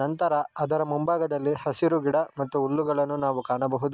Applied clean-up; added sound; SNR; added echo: none; none; none; none.